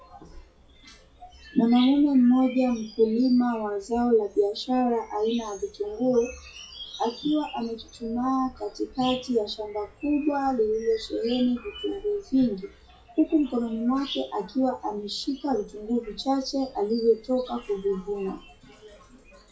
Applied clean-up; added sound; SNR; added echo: classical method WPE with log-MMSE.